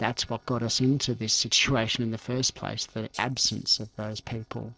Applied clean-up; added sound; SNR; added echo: neural separator model SepFormer DNS4.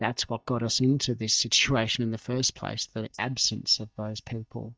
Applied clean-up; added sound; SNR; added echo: neural mask model DeepFilterNet 3.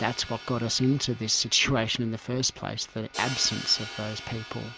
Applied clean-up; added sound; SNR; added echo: none; Crash cymbal; 13 dB; none.